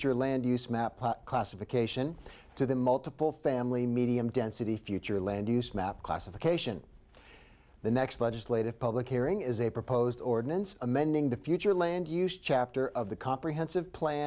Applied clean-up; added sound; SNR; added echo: none; none; none; none.